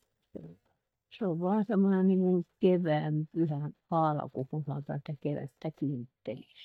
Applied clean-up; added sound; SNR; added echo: neural mask model DeepFilterNet 3.